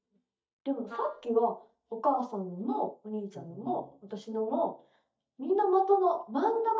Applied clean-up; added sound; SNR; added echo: neural mask model DeepFilterNet 3.